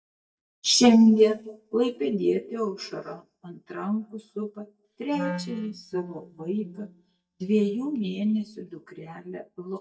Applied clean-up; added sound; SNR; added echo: neural mask model DeepFilterNet 3.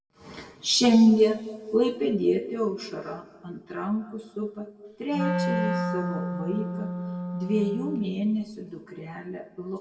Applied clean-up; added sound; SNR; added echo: none; Wind instrument, woodwind instrument; 3 dB; reverberation time 1.1 s.